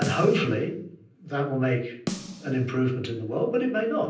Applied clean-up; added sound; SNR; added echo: none; Snare drum; 13 dB; reverberation time 0.6 s.